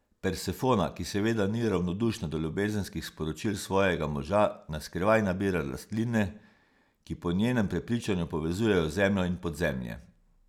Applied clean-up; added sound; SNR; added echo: none; none; none; none.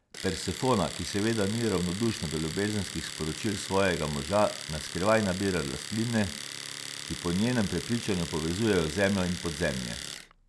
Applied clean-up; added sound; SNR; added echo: none; Domestic sounds, home sounds; 10 dB; none.